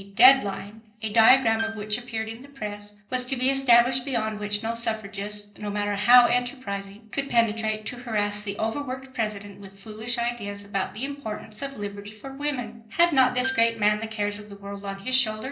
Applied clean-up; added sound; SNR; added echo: none; Piano; 13 dB; reverberation time 0.5 s.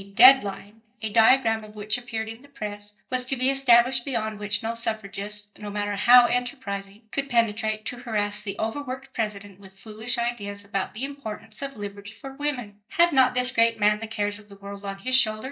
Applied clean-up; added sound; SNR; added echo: neural mask model DeepFilterNet 3.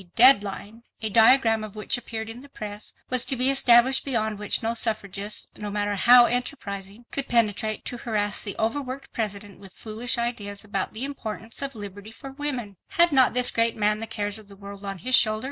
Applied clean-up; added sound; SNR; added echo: none; none; none; none.